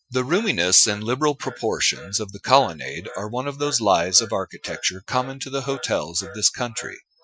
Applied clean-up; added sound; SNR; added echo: classical method Wiener filter.